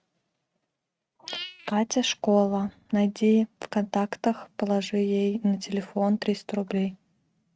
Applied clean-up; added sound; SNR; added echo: neural mask model RNNoise.